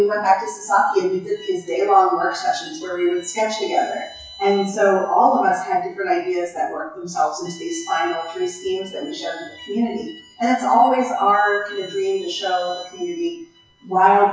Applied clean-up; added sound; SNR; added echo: classical method WPE with log-MMSE.